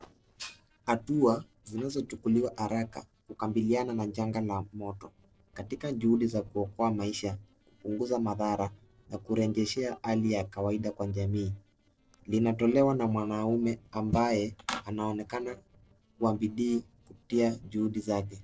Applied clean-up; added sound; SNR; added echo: neural separator model SepFormer DNS4.